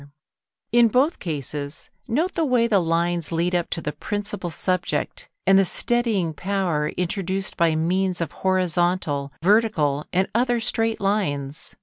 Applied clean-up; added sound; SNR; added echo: none; none; none; none.